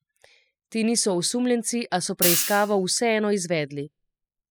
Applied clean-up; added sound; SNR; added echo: classical method spectral subtraction.